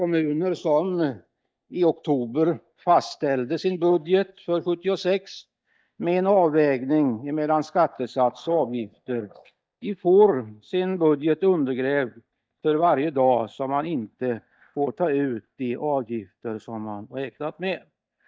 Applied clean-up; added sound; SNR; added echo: neural mask model DeepFilterNet 3.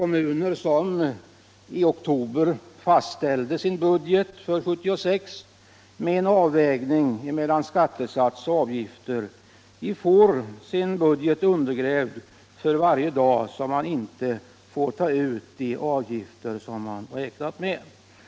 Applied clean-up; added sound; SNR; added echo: none; none; none; none.